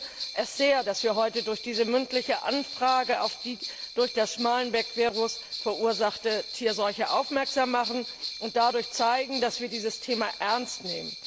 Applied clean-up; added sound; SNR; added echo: none; Bell; 9 dB; none.